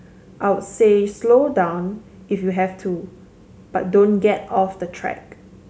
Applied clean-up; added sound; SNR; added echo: none; none; none; none.